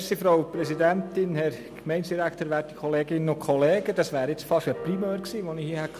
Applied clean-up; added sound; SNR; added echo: none; Piano; 18 dB; none.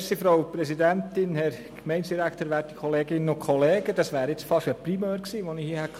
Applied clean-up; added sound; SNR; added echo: none; none; none; none.